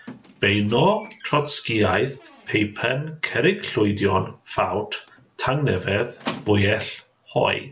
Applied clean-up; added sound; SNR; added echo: none; Squeak; 20 dB; none.